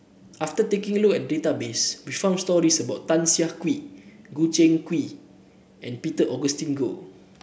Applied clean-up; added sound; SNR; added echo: none; none; none; none.